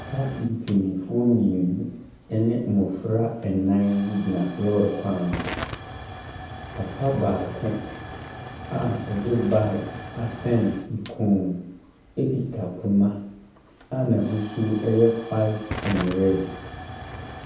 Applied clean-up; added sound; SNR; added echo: none; Tick / Hiss / Explosion / Fire; 13 dB; reverberation time 0.9 s.